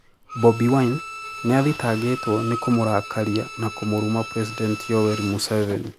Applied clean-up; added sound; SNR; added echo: none; Bowed string instrument; 12 dB; none.